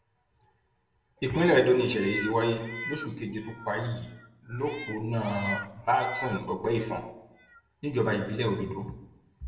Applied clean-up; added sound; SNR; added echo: none; Meow; 11 dB; reverberation time 0.8 s.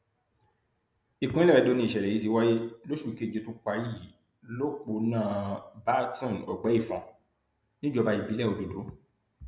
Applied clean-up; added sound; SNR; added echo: none; none; none; none.